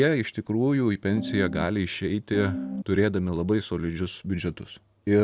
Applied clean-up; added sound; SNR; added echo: none; Piano; 6 dB; none.